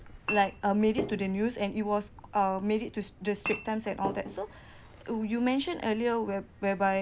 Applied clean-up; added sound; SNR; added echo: none; Chink, clink; 12 dB; none.